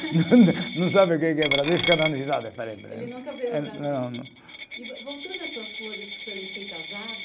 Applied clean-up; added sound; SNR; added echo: none; Coin (dropping); 7 dB; none.